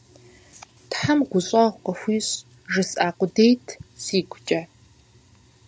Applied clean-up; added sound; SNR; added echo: none; none; none; none.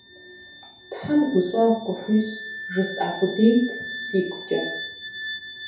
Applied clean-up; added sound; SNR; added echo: none; Wind instrument, woodwind instrument; 11 dB; reverberation time 2.7 s.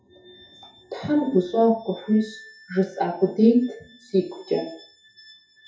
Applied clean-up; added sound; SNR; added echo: classical method WPE with log-MMSE.